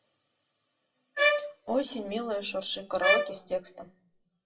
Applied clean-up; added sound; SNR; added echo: classical method WPE with log-MMSE.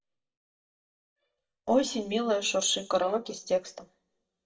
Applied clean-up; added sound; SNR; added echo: neural mask model DeepFilterNet 3.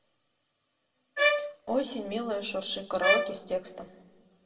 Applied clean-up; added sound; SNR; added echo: none; Bowed string instrument; -4 dB; reverberation time 1.1 s.